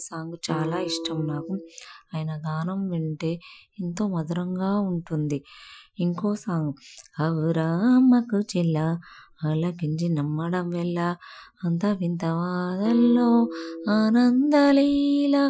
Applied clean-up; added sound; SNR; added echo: classical method Wiener filter.